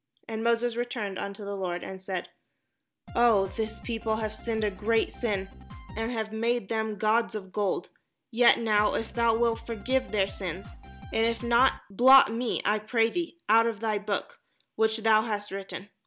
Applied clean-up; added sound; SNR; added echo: none; Drum kit; 15 dB; none.